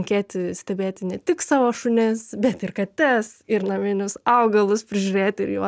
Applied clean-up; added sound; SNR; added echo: none; none; none; none.